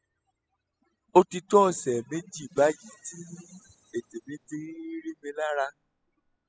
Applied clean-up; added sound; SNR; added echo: classical method spectral subtraction.